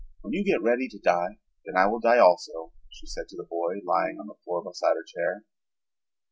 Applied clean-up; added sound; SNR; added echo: none; none; none; none.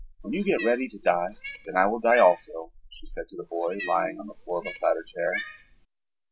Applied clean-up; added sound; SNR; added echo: none; Cat; 13 dB; none.